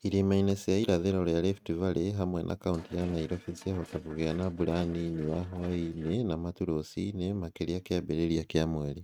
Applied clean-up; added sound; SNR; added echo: neural mask model RNNoise.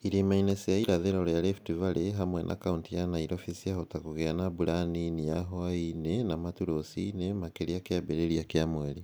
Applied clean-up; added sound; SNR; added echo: none; none; none; none.